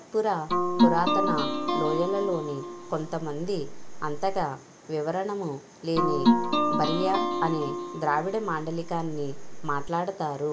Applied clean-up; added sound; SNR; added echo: none; Guitar; -2 dB; none.